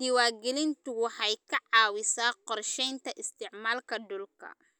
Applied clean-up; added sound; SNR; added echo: none; none; none; none.